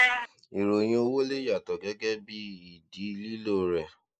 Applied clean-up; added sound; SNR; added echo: neural mask model Resemble Enhance denoiser.